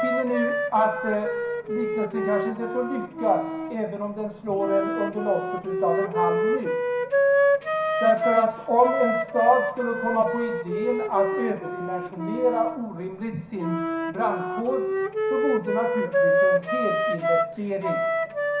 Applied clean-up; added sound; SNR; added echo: none; Wind instrument, woodwind instrument; -1 dB; reverberation time 0.5 s.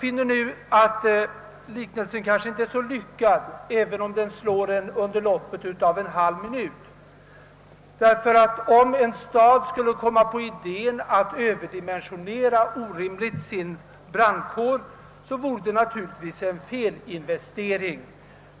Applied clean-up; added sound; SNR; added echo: none; none; none; none.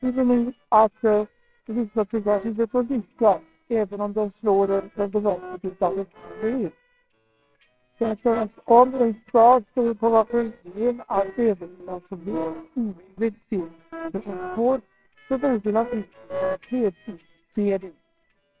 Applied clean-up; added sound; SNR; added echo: neural separator model SepFormer WHAMR!.